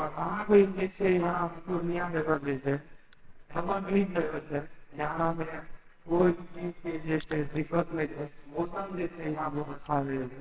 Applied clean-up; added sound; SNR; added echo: neural separator model SepFormer WHAMR!.